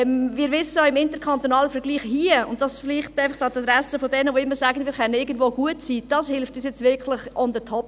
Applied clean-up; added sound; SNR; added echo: none; none; none; none.